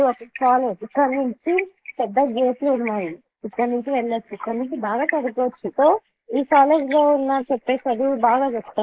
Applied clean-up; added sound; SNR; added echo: neural mask model Resemble Enhance denoiser.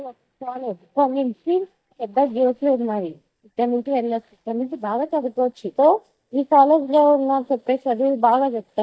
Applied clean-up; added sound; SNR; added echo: neural mask model DeepFilterNet 3.